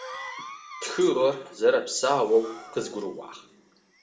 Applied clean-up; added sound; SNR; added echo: none; Cough; 17 dB; reverberation time 1.0 s.